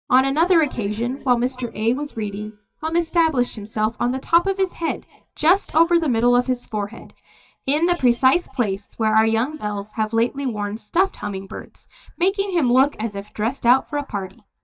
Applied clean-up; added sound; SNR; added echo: neural mask model DeepFilterNet 3.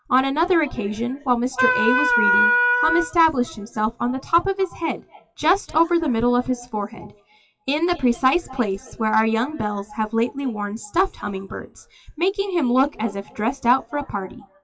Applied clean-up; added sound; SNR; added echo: classical method WPE with log-MMSE.